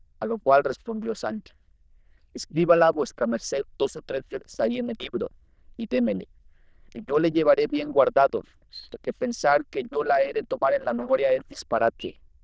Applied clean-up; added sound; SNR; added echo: neural diffusion model UNIVERSE++.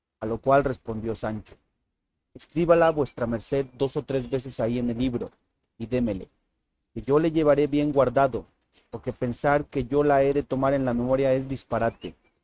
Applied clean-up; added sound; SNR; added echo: neural mask model RNNoise.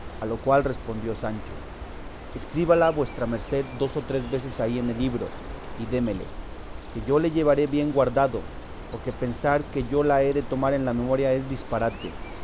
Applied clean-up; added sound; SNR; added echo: none; Bird; 11 dB; none.